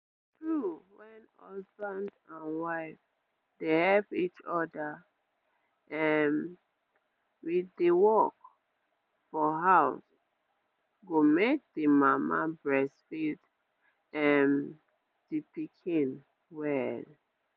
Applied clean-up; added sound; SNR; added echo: none; none; none; none.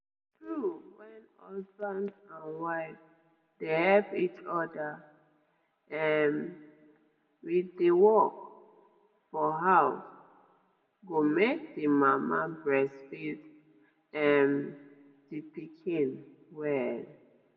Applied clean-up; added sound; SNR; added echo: none; none; none; reverberation time 0.8 s.